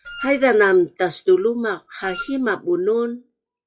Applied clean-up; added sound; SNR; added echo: classical method log-MMSE.